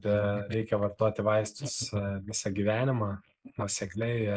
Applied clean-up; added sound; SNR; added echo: neural mask model Resemble Enhance denoiser.